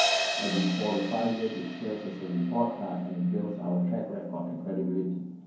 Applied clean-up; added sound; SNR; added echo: none; Crash cymbal; 5 dB; reverberation time 0.9 s.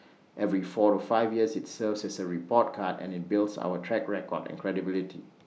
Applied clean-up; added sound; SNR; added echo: none; none; none; none.